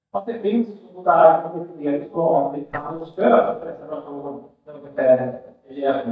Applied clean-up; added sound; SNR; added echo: neural mask model DeepFilterNet 3.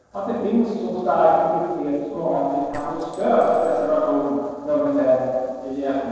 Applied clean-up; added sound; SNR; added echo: neural separator model SepFormer DNS4.